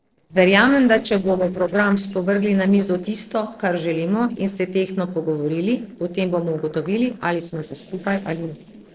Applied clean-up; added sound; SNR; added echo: neural separator model SepFormer DNS4.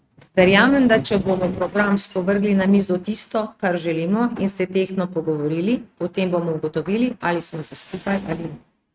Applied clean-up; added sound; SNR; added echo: neural mask model RNNoise.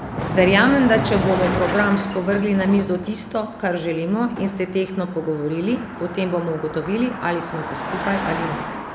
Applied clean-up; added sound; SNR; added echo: none; Car passing by; 7 dB; none.